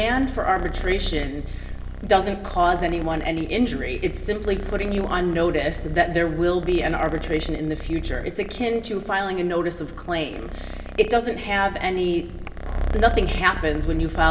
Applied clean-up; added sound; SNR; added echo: none; Purr; 6 dB; reverberation time 0.8 s.